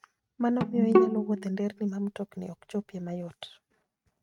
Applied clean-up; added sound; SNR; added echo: neural mask model RNNoise.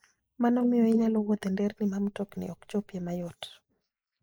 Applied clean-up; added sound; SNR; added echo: neural mask model Resemble Enhance denoiser.